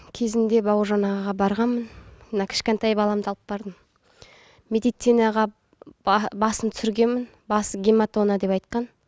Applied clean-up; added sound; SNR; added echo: none; none; none; none.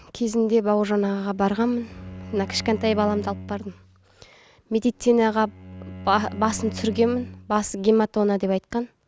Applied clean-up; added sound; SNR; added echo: none; Bowed string instrument; 14 dB; none.